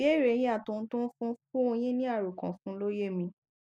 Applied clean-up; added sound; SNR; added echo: neural mask model Resemble Enhance denoiser.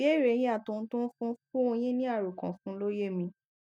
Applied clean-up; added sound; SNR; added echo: neural mask model DeepFilterNet 3.